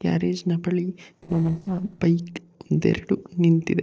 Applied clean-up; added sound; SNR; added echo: neural separator model SepFormer DNS4.